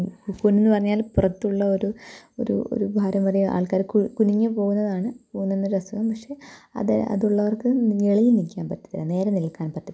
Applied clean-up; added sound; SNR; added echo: none; none; none; none.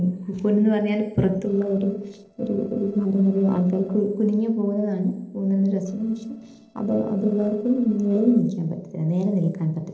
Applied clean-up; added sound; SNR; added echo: neural separator model SepFormer DNS4.